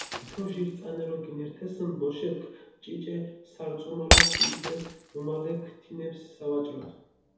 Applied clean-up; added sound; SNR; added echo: none; Shatter; -4 dB; reverberation time 2.1 s.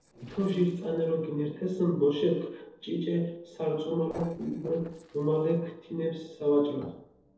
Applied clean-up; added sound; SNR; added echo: neural separator model SepFormer DNS4.